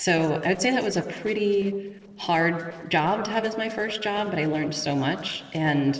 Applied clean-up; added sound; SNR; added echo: neural separator model SepFormer DNS4.